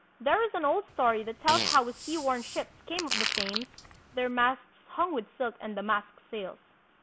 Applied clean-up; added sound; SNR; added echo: none; Fart; 5 dB; none.